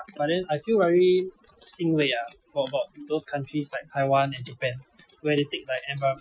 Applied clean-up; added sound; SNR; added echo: classical method Wiener filter.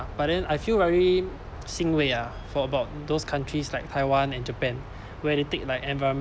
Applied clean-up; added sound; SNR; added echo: none; none; none; none.